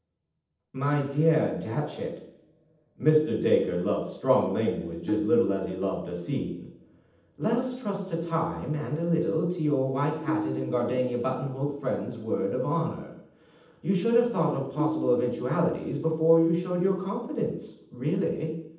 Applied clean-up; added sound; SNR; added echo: none; Tabla; 10 dB; reverberation time 0.8 s.